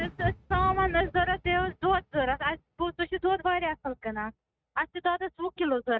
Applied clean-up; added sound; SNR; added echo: neural mask model RNNoise.